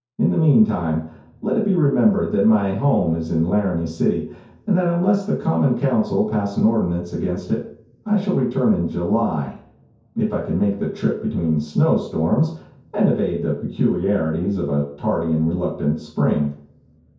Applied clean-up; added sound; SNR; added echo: none; none; none; reverberation time 0.6 s.